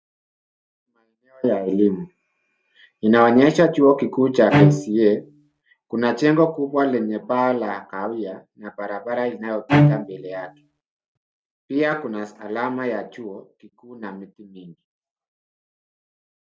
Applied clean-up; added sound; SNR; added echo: none; Bowed string instrument; -2 dB; none.